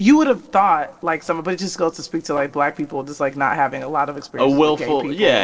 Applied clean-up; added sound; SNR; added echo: neural separator model SepFormer DNS4.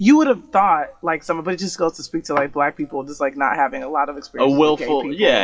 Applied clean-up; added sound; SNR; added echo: classical method WPE with log-MMSE.